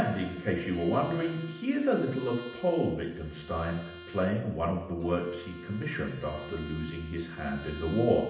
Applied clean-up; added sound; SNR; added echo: none; Bowed string instrument; 16 dB; reverberation time 0.8 s.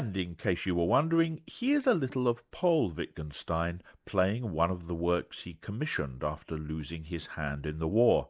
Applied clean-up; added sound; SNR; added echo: none; none; none; none.